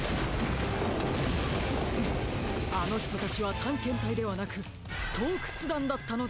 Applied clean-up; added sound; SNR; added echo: none; none; none; none.